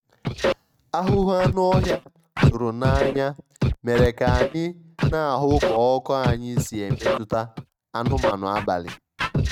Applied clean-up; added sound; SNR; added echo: neural mask model RNNoise.